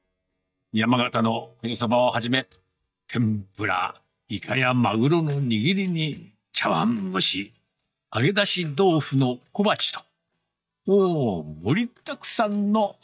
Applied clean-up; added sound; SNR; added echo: neural mask model DeepFilterNet 3.